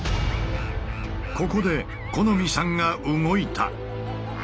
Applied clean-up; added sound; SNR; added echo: none; Animal; 18 dB; none.